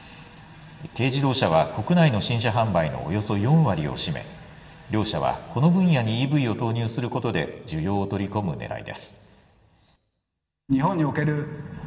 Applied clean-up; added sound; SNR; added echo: none; none; none; reverberation time 1.6 s.